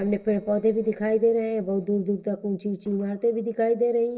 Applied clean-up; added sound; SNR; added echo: neural separator model SepFormer DNS4.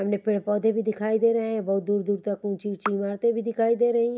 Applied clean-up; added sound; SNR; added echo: none; none; none; none.